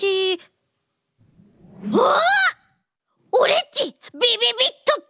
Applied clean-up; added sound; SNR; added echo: none; Whoosh, swoosh, swish; 12 dB; none.